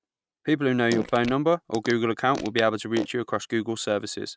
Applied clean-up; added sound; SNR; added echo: neural mask model RNNoise.